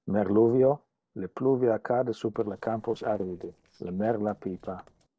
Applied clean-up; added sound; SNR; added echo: neural separator model SepFormer DNS4.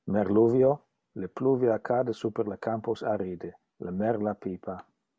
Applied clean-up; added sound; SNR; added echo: none; none; none; none.